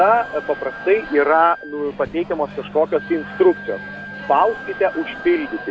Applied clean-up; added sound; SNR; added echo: none; Wind instrument, woodwind instrument + Microwave oven; 13 dB; none.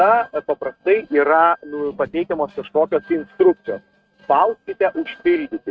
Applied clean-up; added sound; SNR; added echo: neural mask model RNNoise.